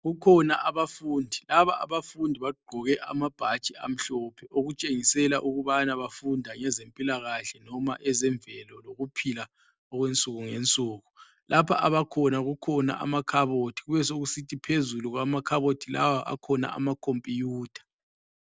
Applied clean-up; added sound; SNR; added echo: none; none; none; none.